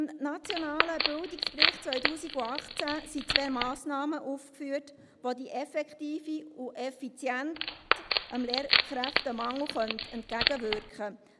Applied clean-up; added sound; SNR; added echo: none; Wood; -3 dB; none.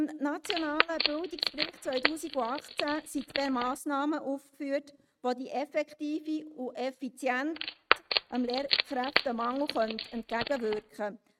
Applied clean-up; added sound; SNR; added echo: neural mask model RNNoise.